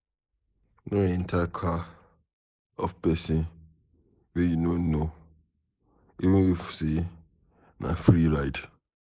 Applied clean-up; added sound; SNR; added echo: neural mask model Resemble Enhance denoiser.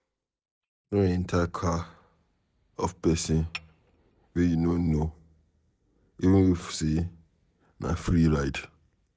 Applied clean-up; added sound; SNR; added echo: neural mask model DeepFilterNet 3.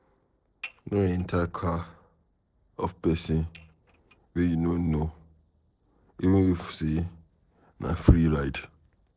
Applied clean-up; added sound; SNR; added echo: neural separator model SepFormer DNS4.